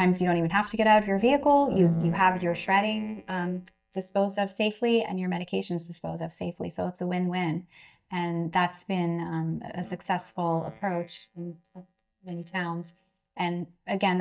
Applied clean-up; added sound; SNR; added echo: neural mask model DeepFilterNet 3.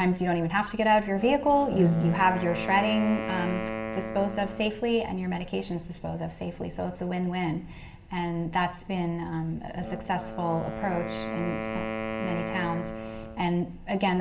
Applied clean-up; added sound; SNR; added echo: none; Wind instrument, woodwind instrument; 9 dB; reverberation time 1.2 s.